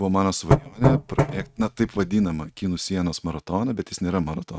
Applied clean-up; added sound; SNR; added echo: neural mask model RNNoise.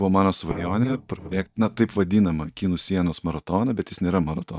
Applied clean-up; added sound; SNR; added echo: neural mask model DeepFilterNet 3.